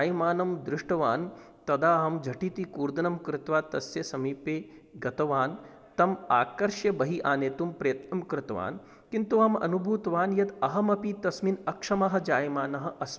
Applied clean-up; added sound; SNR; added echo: none; none; none; none.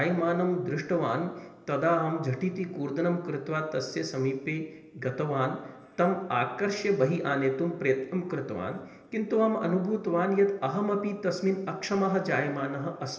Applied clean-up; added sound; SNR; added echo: none; none; none; reverberation time 1.4 s.